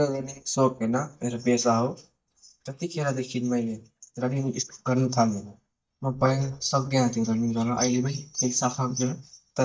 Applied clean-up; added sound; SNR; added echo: neural mask model DeepFilterNet 3.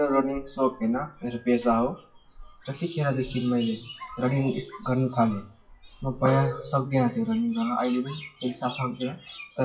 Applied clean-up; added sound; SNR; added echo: classical method WPE with log-MMSE.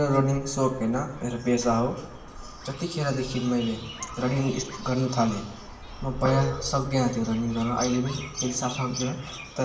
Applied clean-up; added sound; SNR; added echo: none; Dog; 16 dB; reverberation time 0.9 s.